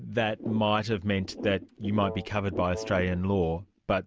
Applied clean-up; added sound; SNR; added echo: none; Wind instrument, woodwind instrument; 13 dB; none.